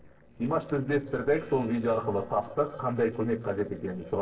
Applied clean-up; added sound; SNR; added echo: neural separator model SepFormer DNS4.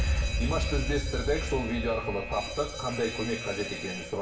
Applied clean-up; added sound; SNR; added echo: none; Alarm; 0 dB; reverberation time 0.8 s.